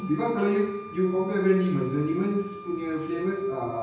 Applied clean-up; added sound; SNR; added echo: none; Wind instrument, woodwind instrument; 16 dB; reverberation time 0.9 s.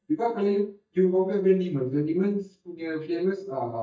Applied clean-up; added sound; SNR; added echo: neural mask model DeepFilterNet 3.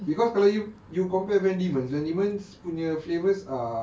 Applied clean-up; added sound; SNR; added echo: none; none; none; none.